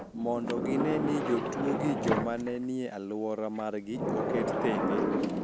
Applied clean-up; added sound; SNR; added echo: none; Sliding door; 0 dB; none.